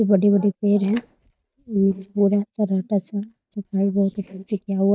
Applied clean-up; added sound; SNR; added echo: neural mask model DeepFilterNet 3.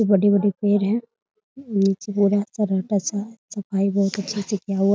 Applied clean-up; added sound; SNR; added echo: none; none; none; none.